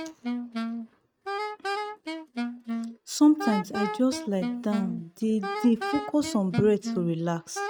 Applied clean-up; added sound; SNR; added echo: neural mask model RNNoise.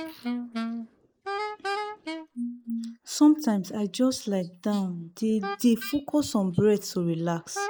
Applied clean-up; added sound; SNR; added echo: neural mask model Resemble Enhance denoiser.